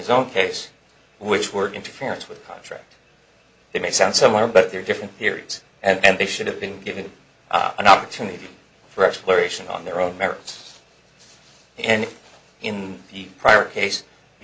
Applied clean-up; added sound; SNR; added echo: none; none; none; none.